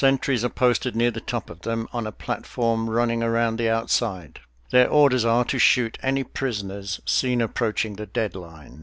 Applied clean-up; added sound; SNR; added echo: none; none; none; none.